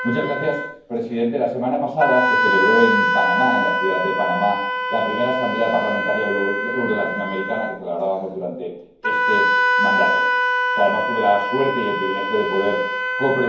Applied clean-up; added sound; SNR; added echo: none; Wind instrument, woodwind instrument; -1 dB; reverberation time 0.9 s.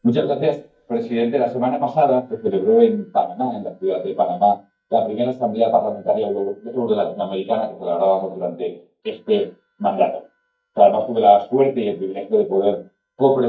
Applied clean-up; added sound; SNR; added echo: neural mask model DeepFilterNet 3.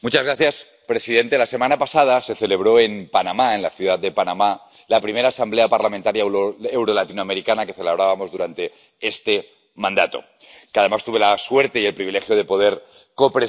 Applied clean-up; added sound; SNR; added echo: none; none; none; none.